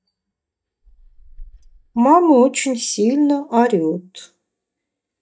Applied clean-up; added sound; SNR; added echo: neural mask model DeepFilterNet 3.